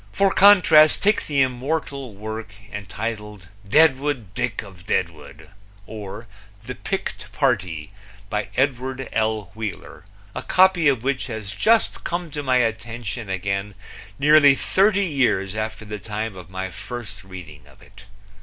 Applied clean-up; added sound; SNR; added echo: none; none; none; none.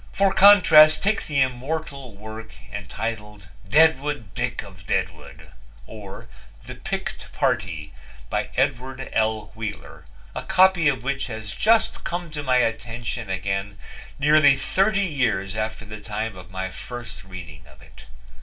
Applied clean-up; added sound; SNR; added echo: none; none; none; reverberation time 0.2 s.